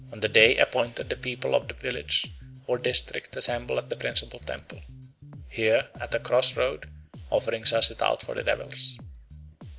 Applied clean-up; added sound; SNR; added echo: none; Bass guitar; 18 dB; none.